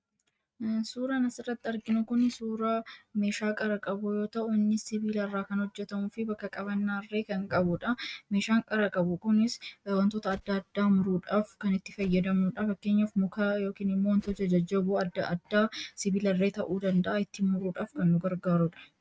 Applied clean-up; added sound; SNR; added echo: neural mask model RNNoise.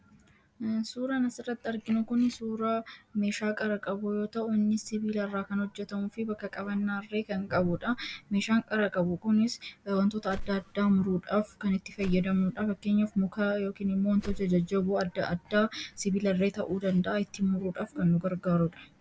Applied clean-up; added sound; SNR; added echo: none; Whoosh, swoosh, swish; 11 dB; none.